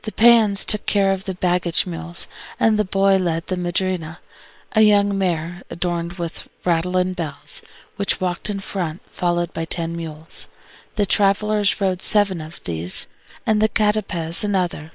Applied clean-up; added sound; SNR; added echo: neural separator model SepFormer WHAM!.